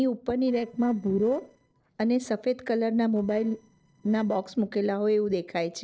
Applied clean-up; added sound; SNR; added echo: neural separator model SepFormer DNS4.